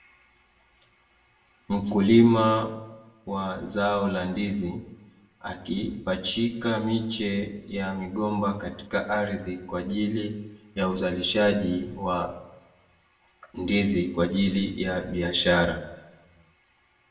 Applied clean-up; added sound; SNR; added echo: none; none; none; reverberation time 0.6 s.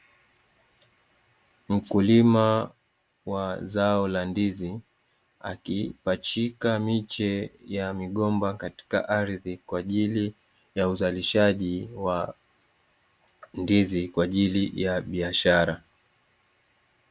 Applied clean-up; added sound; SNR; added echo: none; none; none; none.